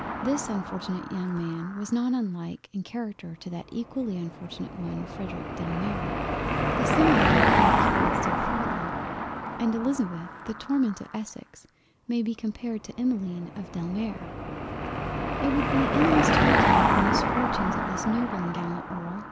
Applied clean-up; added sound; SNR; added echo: none; Car passing by / Engine; -3 dB; none.